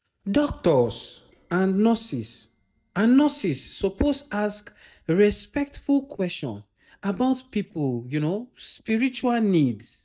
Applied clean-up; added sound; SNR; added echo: neural mask model DeepFilterNet 3.